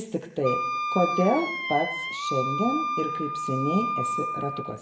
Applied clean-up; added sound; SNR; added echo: none; Wind instrument, woodwind instrument; 2 dB; reverberation time 0.8 s.